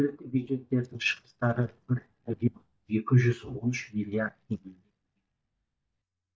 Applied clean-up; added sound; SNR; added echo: neural mask model DeepFilterNet 3.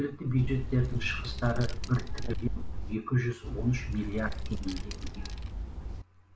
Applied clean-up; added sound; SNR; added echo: none; Wind; 5 dB; none.